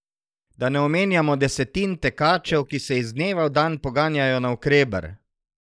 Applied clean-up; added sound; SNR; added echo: neural mask model Resemble Enhance denoiser.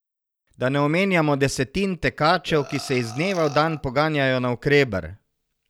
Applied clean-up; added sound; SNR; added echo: none; Burping, eructation; 17 dB; none.